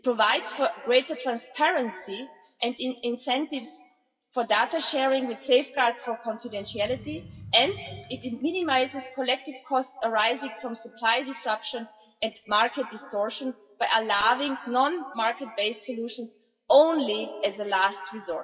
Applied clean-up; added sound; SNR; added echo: classical method WPE with log-MMSE.